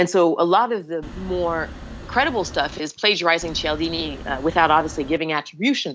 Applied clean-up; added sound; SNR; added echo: none; Wind; 14 dB; none.